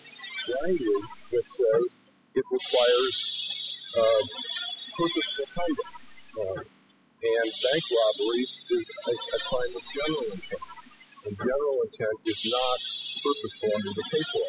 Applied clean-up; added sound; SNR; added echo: classical method spectral subtraction.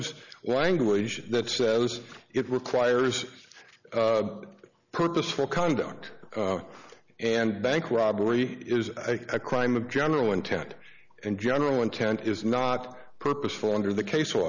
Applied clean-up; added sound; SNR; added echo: none; none; none; none.